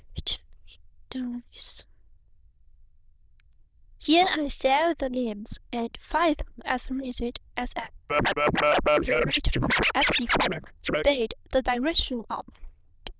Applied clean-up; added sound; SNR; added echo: neural diffusion model UNIVERSE++.